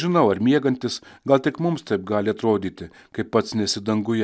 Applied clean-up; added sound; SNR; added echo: none; none; none; none.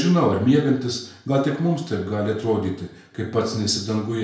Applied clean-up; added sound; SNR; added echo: none; none; none; reverberation time 0.5 s.